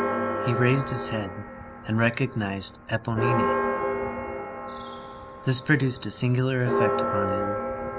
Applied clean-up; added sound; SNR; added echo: none; Church bell; 1 dB; none.